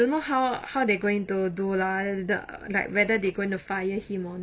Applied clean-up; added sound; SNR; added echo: none; none; none; none.